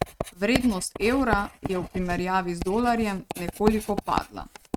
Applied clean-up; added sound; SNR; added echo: neural mask model RNNoise.